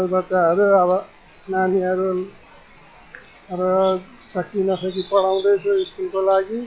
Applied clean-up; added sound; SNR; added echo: classical method log-MMSE.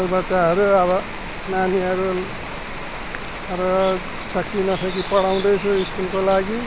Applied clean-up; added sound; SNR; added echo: none; Rain; 8 dB; none.